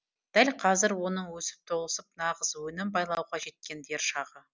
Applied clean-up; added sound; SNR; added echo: none; none; none; none.